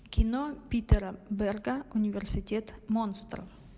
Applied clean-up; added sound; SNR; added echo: none; none; none; none.